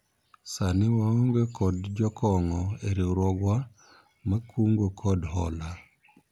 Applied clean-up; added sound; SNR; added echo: none; none; none; none.